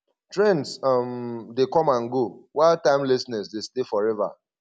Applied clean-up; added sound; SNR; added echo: none; none; none; none.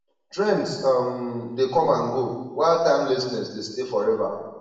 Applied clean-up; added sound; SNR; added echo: none; none; none; reverberation time 1.0 s.